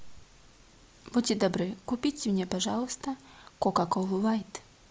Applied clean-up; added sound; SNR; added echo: none; none; none; none.